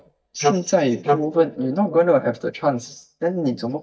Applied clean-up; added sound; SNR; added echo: neural mask model DeepFilterNet 3.